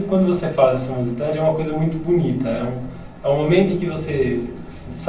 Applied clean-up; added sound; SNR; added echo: none; none; none; reverberation time 0.8 s.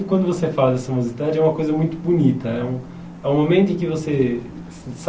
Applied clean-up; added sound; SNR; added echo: none; none; none; none.